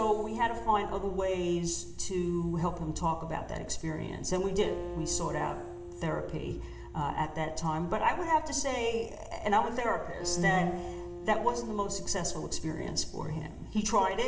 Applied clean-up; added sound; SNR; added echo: none; Acoustic guitar; 14 dB; reverberation time 0.9 s.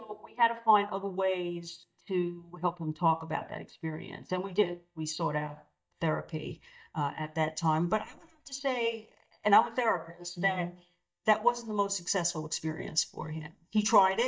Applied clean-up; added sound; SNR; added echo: neural mask model DeepFilterNet 3.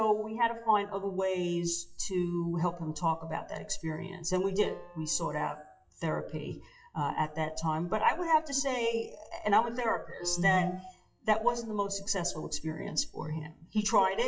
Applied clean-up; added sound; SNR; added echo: classical method WPE with log-MMSE.